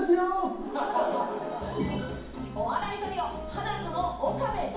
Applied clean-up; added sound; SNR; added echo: none; Bird; 18 dB; reverberation time 1.2 s.